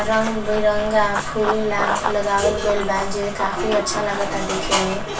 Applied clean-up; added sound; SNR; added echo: none; Run; 9 dB; reverberation time 0.2 s.